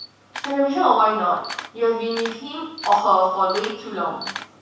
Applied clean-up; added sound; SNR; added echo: none; Camera; 15 dB; reverberation time 0.7 s.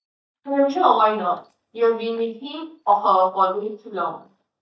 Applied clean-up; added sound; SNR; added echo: neural mask model DeepFilterNet 3.